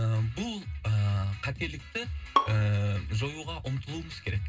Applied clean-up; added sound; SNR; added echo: none; Bowed string instrument; 5 dB; reverberation time 0.2 s.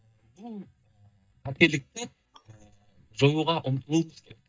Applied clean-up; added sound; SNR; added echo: neural mask model DeepFilterNet 3.